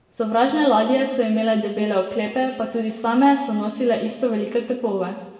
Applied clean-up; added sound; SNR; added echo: none; none; none; reverberation time 1.3 s.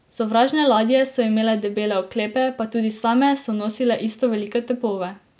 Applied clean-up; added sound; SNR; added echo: none; none; none; none.